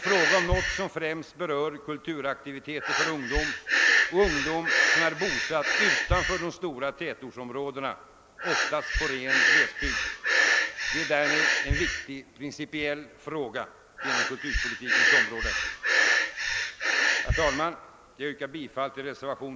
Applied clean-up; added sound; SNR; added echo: none; Breathing; -4 dB; none.